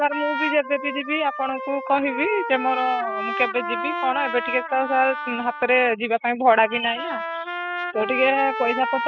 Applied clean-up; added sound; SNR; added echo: classical method spectral subtraction.